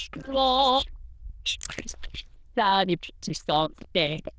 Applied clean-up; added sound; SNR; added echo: neural diffusion model UNIVERSE++.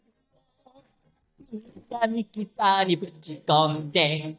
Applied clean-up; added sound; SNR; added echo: neural mask model DeepFilterNet 3.